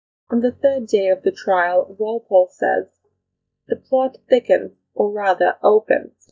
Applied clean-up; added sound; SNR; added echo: neural mask model DeepFilterNet 3.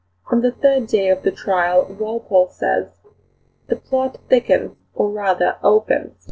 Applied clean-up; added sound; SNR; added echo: neural separator model SepFormer DNS4.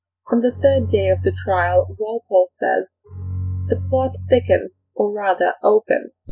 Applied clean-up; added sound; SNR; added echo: classical method spectral subtraction.